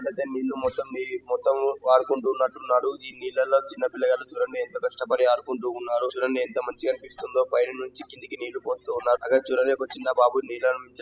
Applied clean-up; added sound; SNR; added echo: classical method spectral subtraction.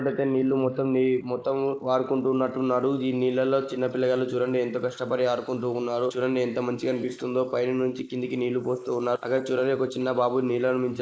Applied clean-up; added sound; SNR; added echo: neural mask model Resemble Enhance denoiser.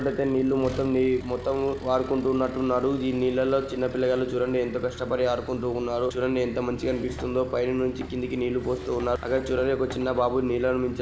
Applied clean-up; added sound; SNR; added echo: none; Accelerating, revving, vroom; 14 dB; none.